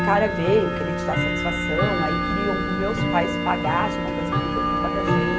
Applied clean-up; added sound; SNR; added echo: none; Tick-tock / Bell; -2 dB; none.